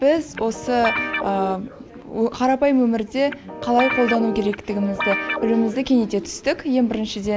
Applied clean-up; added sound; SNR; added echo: none; Guitar; 5 dB; none.